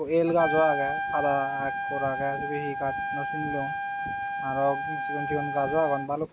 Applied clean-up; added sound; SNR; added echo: none; Trumpet; 3 dB; none.